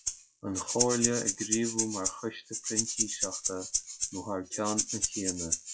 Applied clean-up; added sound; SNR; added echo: classical method log-MMSE.